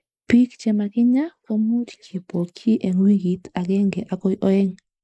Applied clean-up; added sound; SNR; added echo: neural mask model Resemble Enhance denoiser.